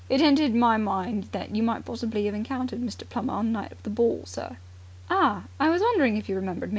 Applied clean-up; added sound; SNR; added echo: none; none; none; none.